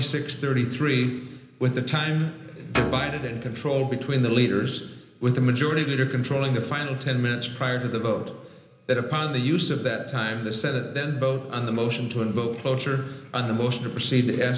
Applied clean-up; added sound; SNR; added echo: none; Guitar; 7 dB; reverberation time 1.0 s.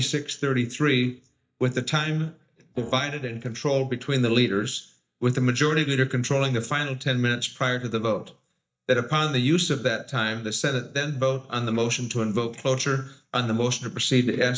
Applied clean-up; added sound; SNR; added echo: neural mask model DeepFilterNet 3.